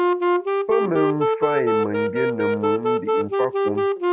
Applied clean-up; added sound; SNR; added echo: none; Wind instrument, woodwind instrument; -5 dB; none.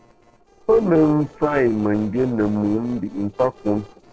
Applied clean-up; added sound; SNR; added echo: neural separator model SepFormer DNS4.